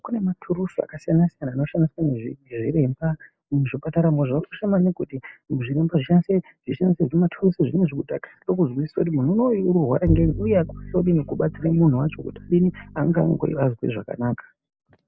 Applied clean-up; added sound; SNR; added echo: none; Bowed string instrument; 9 dB; none.